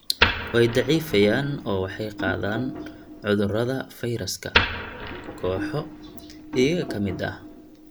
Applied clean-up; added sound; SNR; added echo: none; Wood; 5 dB; none.